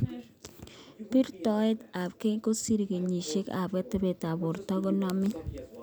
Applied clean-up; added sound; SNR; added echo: none; none; none; none.